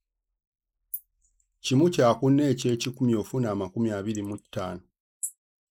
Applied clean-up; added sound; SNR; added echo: neural mask model Resemble Enhance denoiser.